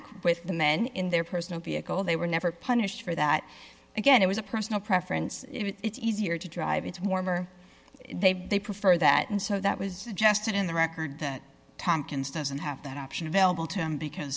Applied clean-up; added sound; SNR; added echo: none; none; none; none.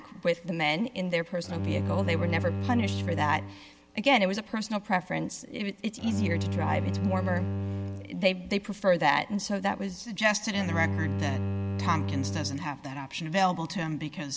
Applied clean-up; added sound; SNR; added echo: none; Bowed string instrument; 4 dB; none.